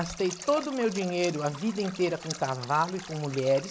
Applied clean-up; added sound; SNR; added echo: none; Stream; 14 dB; none.